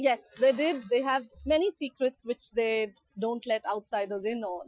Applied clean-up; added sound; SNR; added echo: classical method Wiener filter.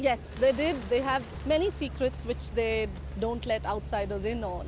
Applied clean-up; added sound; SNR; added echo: none; Bird; 20 dB; none.